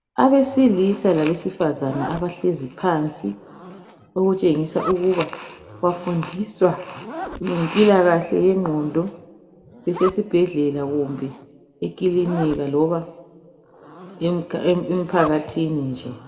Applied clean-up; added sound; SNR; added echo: none; Zipper (clothing); 17 dB; reverberation time 1.2 s.